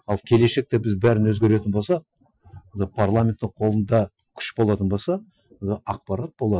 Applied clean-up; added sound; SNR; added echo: classical method Wiener filter.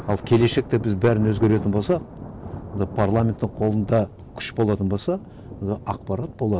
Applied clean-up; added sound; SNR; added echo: none; Thunder; 13 dB; none.